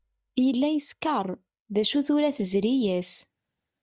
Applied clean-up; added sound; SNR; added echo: neural mask model DeepFilterNet 3.